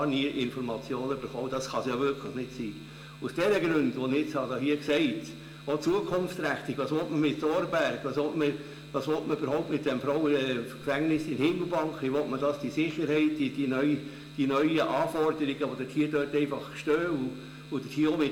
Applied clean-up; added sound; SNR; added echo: none; none; none; reverberation time 0.7 s.